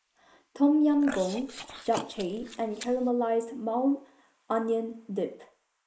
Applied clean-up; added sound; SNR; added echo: neural mask model Resemble Enhance denoiser.